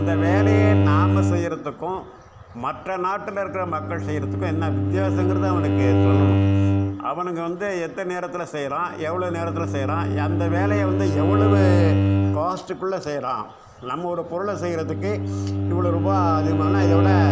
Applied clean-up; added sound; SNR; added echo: none; Bowed string instrument; -5 dB; none.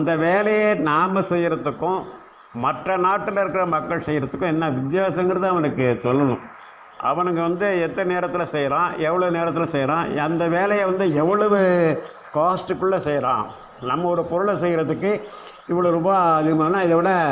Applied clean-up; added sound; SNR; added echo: neural mask model Resemble Enhance denoiser.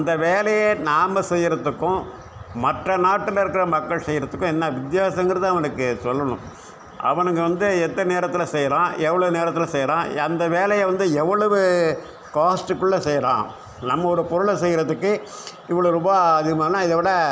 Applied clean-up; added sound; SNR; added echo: none; none; none; none.